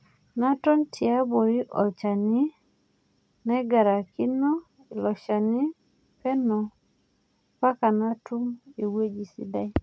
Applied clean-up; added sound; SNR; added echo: none; none; none; none.